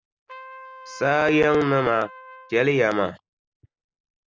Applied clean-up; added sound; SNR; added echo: none; Trumpet; 20 dB; none.